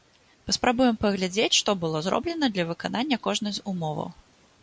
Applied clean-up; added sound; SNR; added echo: none; none; none; none.